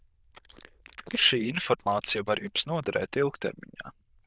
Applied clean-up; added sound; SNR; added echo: neural diffusion model UNIVERSE++.